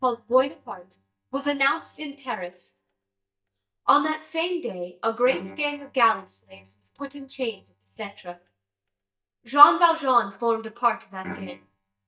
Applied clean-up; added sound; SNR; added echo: neural mask model DeepFilterNet 3.